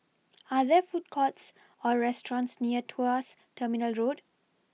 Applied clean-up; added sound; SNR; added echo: none; none; none; none.